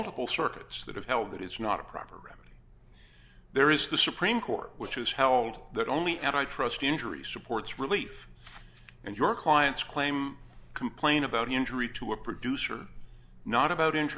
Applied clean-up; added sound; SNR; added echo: none; none; none; none.